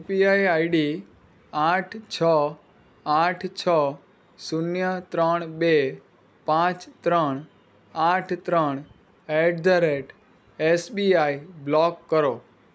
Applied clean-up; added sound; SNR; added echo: none; none; none; none.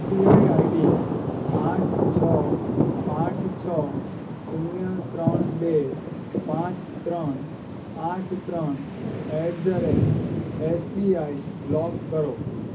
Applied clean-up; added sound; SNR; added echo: none; Thunder; -3 dB; reverberation time 0.3 s.